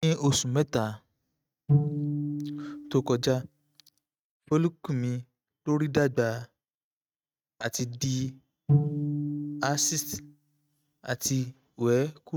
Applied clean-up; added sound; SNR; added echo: neural mask model RNNoise.